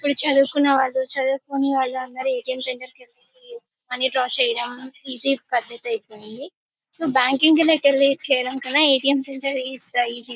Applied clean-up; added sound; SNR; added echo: neural mask model Resemble Enhance denoiser.